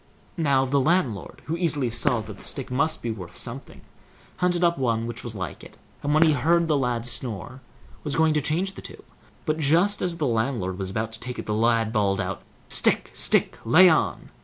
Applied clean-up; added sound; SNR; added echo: none; Fireworks; 11 dB; none.